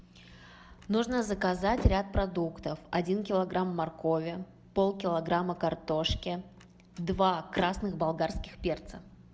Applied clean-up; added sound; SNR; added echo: none; Slam; 17 dB; none.